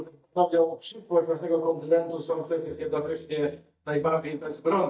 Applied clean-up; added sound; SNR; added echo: neural mask model DeepFilterNet 3.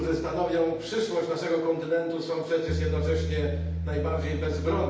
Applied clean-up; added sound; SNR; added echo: none; Bass guitar; 5 dB; reverberation time 0.9 s.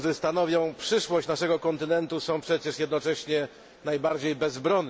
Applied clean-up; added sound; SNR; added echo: none; none; none; none.